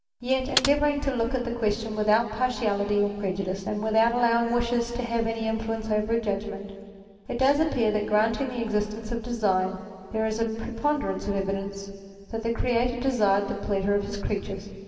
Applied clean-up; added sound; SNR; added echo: none; Computer keyboard; 6 dB; reverberation time 2.4 s.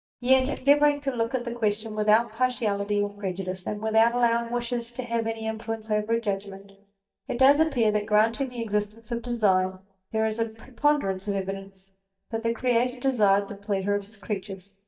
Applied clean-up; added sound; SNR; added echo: neural mask model DeepFilterNet 3.